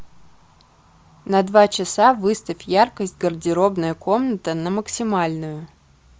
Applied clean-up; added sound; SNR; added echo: none; none; none; none.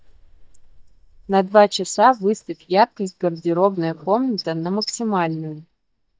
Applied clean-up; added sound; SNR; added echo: neural mask model DeepFilterNet 3.